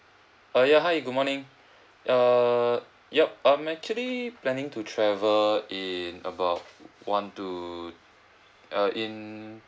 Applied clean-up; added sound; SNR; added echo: none; none; none; none.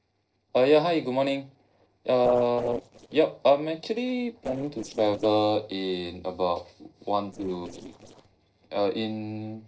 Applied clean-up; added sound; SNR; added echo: neural separator model SepFormer DNS4.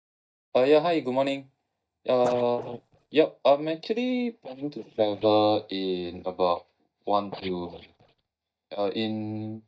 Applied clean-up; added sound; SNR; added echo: neural mask model DeepFilterNet 3.